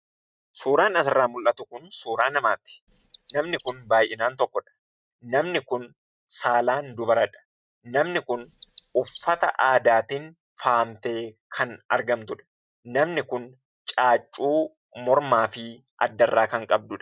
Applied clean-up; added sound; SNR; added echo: neural mask model RNNoise.